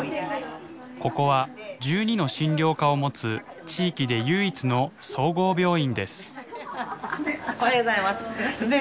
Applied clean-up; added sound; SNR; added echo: none; none; none; none.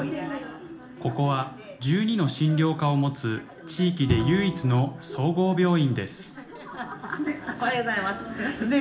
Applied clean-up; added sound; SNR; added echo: none; Bowed string instrument; 9 dB; reverberation time 0.4 s.